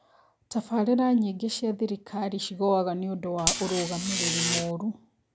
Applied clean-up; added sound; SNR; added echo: none; Buzz; 1 dB; none.